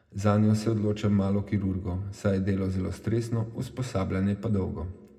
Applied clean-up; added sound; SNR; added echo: none; none; none; reverberation time 0.2 s.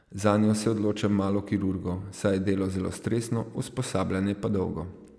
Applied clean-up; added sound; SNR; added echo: none; none; none; none.